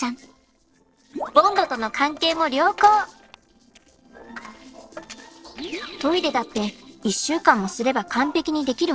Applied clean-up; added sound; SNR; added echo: neural separator model SepFormer DNS4.